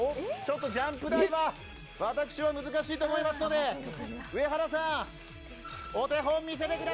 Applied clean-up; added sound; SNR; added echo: none; Screech; 16 dB; none.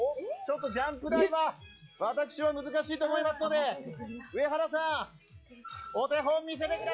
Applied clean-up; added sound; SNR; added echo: classical method log-MMSE.